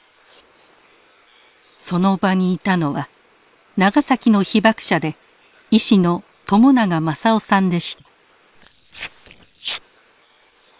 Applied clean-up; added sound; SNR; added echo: neural separator model SepFormer WHAM!.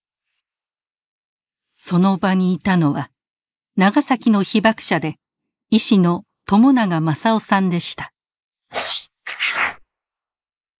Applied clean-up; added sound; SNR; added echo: neural mask model Resemble Enhance denoiser.